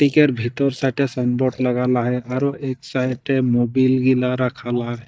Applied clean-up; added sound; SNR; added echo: neural mask model DeepFilterNet 3.